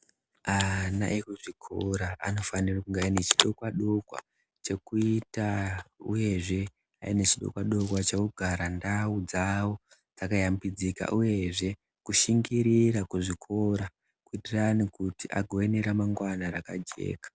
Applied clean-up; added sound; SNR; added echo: none; Coin (dropping); 19 dB; none.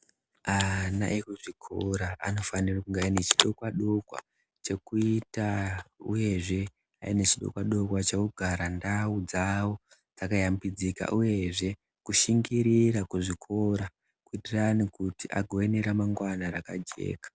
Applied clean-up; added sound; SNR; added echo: none; none; none; none.